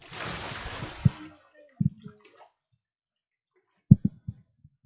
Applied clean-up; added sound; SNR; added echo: classical method WPE with log-MMSE.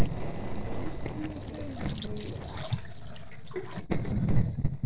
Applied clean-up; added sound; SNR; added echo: neural separator model SepFormer DNS4.